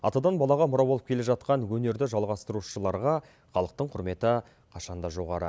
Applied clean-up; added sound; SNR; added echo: none; none; none; none.